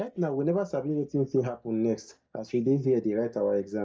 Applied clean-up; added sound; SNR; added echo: neural mask model DeepFilterNet 3.